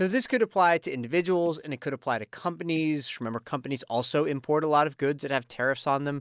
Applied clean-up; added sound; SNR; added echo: neural mask model DeepFilterNet 3.